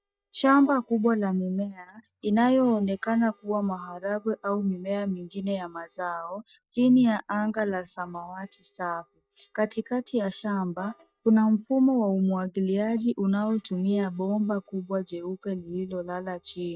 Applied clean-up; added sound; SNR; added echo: neural mask model DeepFilterNet 3.